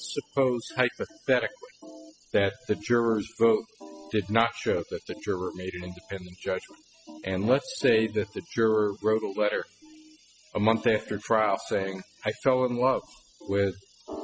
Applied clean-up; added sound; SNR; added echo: classical method spectral subtraction.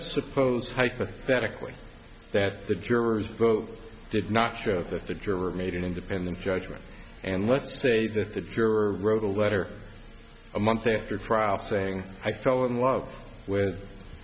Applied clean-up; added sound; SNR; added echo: none; none; none; none.